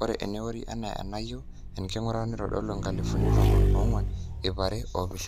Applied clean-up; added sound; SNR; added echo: none; Motorcycle / Engine; -5 dB; none.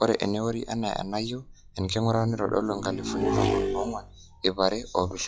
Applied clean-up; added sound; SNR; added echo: classical method log-MMSE.